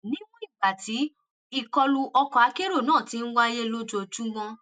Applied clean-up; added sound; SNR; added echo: none; none; none; none.